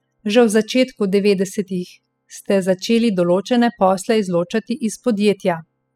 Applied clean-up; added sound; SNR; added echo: classical method spectral subtraction.